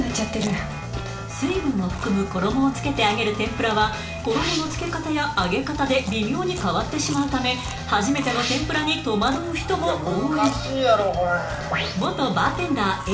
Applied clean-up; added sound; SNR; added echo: none; Chewing, mastication; 20 dB; reverberation time 0.6 s.